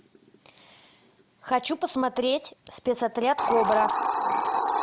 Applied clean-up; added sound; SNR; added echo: none; Hiss; 2 dB; none.